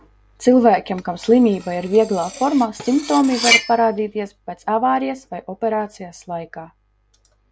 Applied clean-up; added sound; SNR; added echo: none; Cutlery, silverware; 6 dB; none.